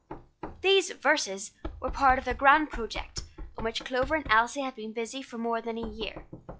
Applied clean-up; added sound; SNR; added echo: classical method log-MMSE.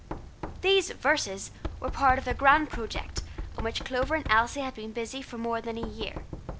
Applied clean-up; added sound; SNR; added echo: none; Knock; 9 dB; none.